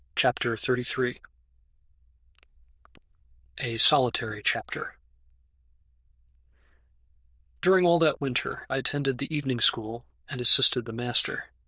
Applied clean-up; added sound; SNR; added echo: neural diffusion model UNIVERSE++.